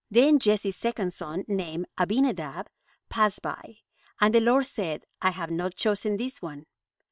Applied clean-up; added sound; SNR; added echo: neural separator model SepFormer WHAM!.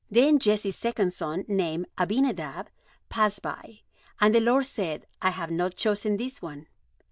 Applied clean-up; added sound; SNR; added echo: neural diffusion model UNIVERSE++.